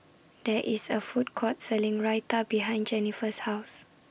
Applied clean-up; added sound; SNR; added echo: none; none; none; none.